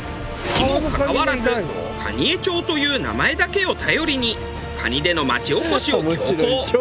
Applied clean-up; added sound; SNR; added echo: none; none; none; none.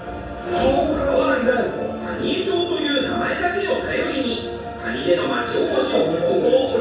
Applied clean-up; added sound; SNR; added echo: none; none; none; reverberation time 0.7 s.